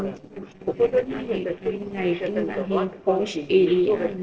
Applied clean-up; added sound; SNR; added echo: neural separator model SepFormer DNS4.